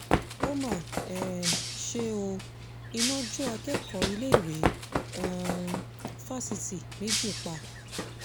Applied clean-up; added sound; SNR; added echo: none; Run + Shatter; -3 dB; none.